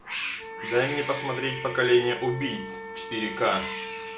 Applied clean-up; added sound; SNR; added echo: none; Wind instrument, woodwind instrument + Cat; 7 dB; none.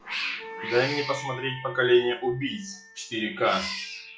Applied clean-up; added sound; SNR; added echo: classical method log-MMSE.